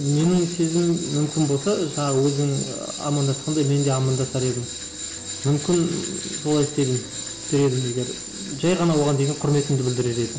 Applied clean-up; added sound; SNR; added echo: none; Tools; 10 dB; none.